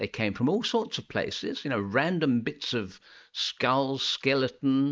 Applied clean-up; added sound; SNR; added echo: neural mask model Resemble Enhance denoiser.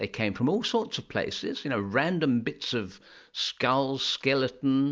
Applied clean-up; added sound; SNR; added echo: none; none; none; none.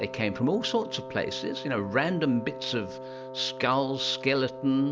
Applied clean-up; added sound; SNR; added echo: none; Wind instrument, woodwind instrument; 11 dB; none.